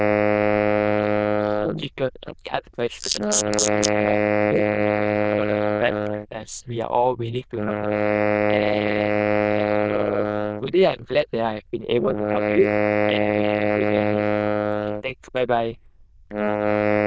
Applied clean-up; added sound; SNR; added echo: neural diffusion model UNIVERSE++.